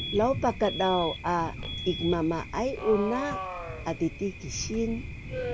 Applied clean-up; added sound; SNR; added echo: none; Alarm + Thunder; 7 dB; none.